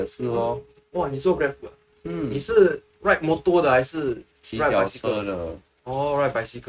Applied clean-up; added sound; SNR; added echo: neural mask model RNNoise.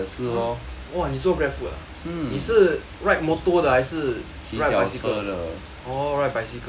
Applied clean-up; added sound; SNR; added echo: none; none; none; none.